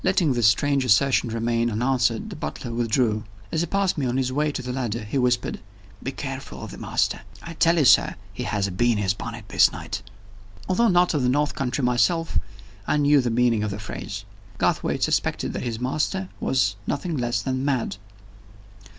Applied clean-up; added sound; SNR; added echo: none; none; none; none.